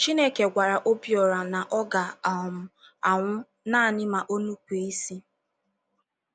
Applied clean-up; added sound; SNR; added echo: none; none; none; none.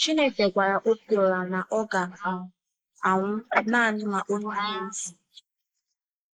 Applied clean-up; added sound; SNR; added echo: neural mask model Resemble Enhance denoiser.